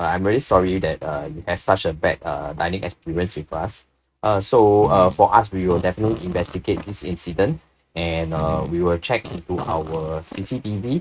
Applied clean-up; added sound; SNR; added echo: neural mask model RNNoise.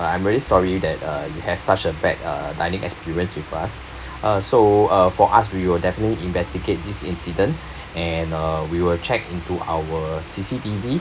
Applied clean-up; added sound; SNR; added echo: none; none; none; none.